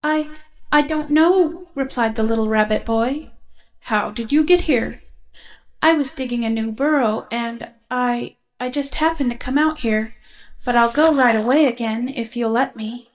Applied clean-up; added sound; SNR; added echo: neural mask model DeepFilterNet 3.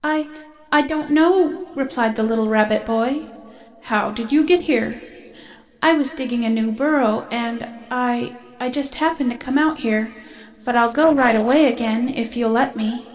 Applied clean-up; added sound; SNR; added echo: neural separator model SepFormer DNS4.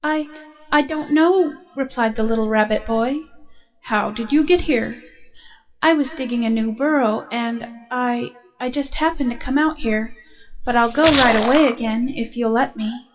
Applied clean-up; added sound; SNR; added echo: classical method WPE with log-MMSE.